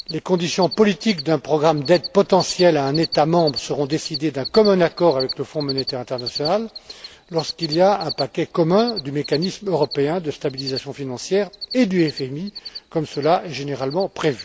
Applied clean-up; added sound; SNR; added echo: none; Cricket; 14 dB; none.